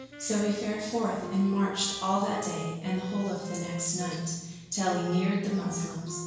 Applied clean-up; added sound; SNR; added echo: none; Wind instrument, woodwind instrument; 13 dB; reverberation time 1.0 s.